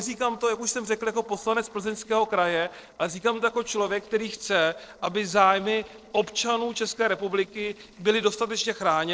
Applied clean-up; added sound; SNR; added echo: neural separator model SepFormer DNS4.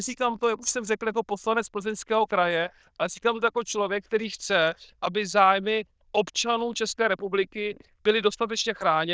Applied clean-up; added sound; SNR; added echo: neural diffusion model UNIVERSE++.